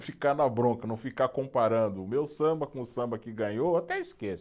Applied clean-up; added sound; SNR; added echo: none; none; none; none.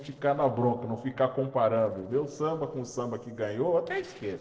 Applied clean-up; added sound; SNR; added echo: neural separator model SepFormer DNS4.